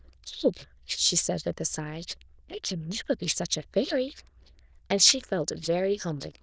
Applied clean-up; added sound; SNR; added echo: neural diffusion model UNIVERSE++.